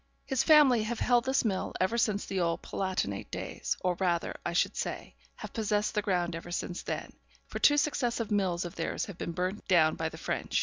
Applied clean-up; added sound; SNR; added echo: none; none; none; none.